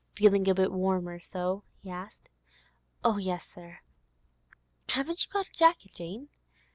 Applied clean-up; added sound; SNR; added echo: none; none; none; none.